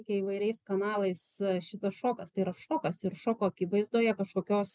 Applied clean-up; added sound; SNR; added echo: none; none; none; none.